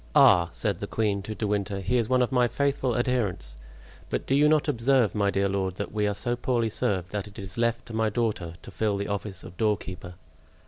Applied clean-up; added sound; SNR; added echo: none; none; none; none.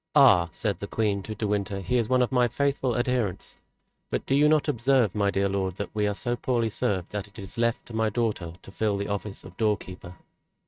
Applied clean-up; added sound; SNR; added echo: neural mask model RNNoise.